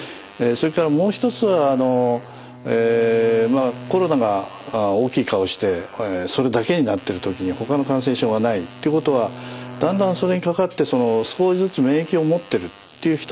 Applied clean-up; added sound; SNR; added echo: none; Fart + Bowed string instrument; 19 dB; none.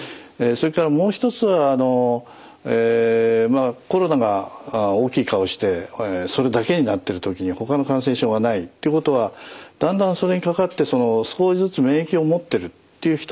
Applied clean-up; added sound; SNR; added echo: none; none; none; none.